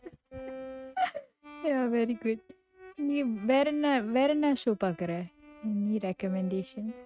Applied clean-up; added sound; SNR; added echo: neural mask model RNNoise.